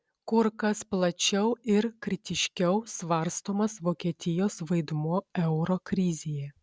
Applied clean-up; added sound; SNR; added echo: none; none; none; none.